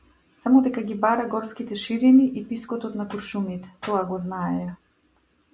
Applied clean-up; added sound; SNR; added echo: none; none; none; none.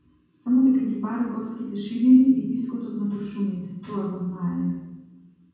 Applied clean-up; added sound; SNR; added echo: none; none; none; reverberation time 1.2 s.